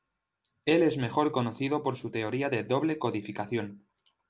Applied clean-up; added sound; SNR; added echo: none; none; none; none.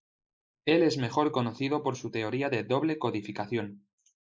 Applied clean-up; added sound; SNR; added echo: neural mask model Resemble Enhance denoiser.